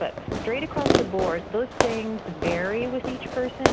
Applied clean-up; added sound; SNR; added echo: none; Fireworks; -1 dB; none.